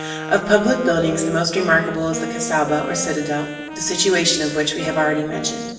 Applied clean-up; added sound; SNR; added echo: none; Wind instrument, woodwind instrument; 10 dB; reverberation time 1.1 s.